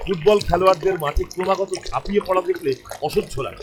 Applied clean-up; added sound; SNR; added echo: classical method log-MMSE.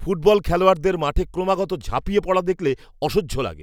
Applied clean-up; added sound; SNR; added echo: none; none; none; none.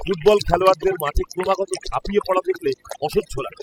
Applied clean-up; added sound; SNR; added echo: classical method spectral subtraction.